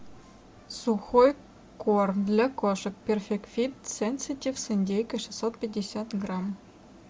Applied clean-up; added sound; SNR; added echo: none; none; none; none.